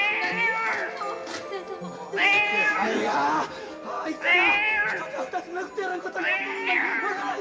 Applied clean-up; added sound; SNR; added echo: none; Cat; -3 dB; reverberation time 2.0 s.